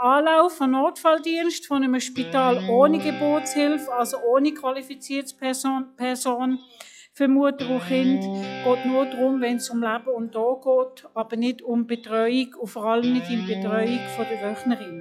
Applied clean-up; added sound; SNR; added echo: classical method log-MMSE.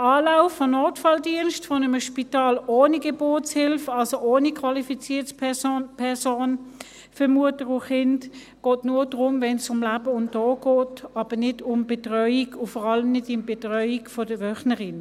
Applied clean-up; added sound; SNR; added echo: none; none; none; none.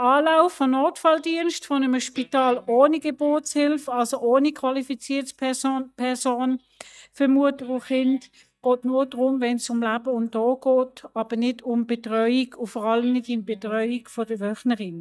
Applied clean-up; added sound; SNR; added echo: neural mask model DeepFilterNet 3.